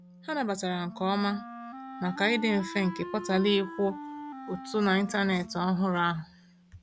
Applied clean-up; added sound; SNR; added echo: none; Wind instrument, woodwind instrument; 13 dB; none.